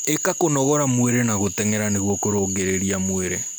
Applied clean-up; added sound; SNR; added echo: none; Cricket / Frog; 8 dB; none.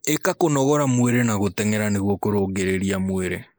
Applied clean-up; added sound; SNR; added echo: neural mask model Resemble Enhance denoiser.